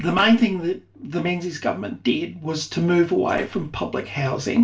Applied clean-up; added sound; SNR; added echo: neural separator model SepFormer DNS4.